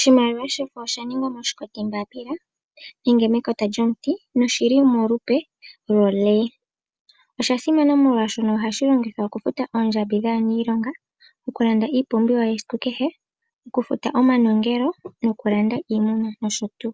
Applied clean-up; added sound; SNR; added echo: none; none; none; none.